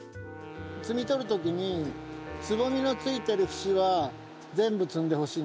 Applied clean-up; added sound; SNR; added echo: none; Wind instrument, woodwind instrument; 15 dB; none.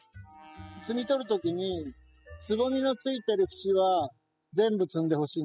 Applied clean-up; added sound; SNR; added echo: classical method spectral subtraction.